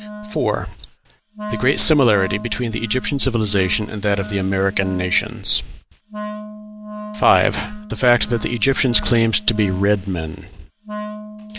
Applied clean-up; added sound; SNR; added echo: none; Wind instrument, woodwind instrument; 13 dB; none.